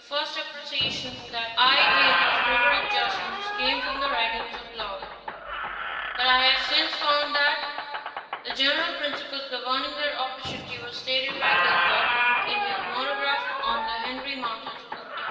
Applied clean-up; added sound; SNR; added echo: none; Squeak; 1 dB; reverberation time 2.3 s.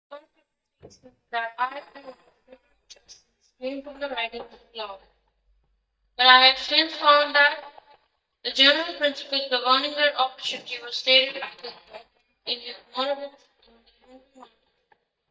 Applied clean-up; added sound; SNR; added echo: neural mask model DeepFilterNet 3.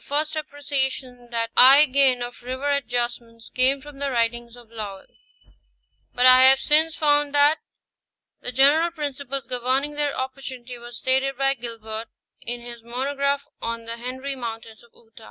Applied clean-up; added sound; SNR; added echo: none; none; none; none.